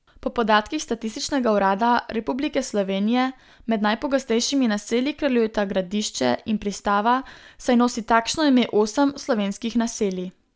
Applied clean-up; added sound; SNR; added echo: none; none; none; none.